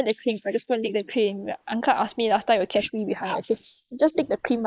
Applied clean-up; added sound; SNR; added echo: neural mask model Resemble Enhance denoiser.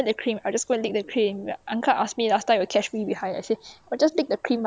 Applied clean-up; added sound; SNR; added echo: none; none; none; none.